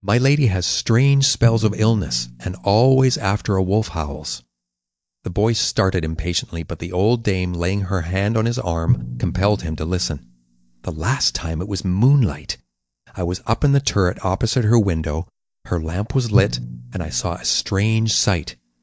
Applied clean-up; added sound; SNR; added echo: neural mask model DeepFilterNet 3.